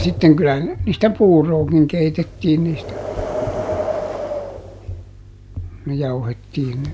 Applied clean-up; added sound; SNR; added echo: none; Wind; 11 dB; none.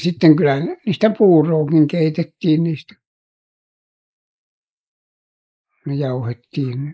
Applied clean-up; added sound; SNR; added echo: neural mask model Resemble Enhance denoiser.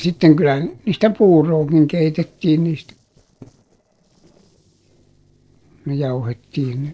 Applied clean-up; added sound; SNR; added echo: neural separator model SepFormer DNS4.